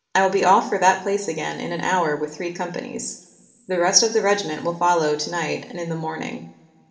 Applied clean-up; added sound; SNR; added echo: none; none; none; reverberation time 1.8 s.